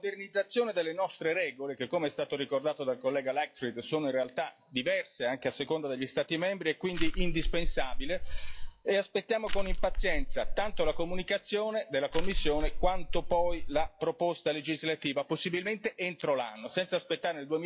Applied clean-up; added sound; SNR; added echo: classical method log-MMSE.